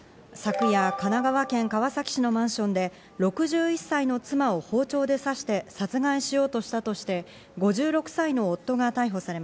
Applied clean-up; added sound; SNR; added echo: none; none; none; none.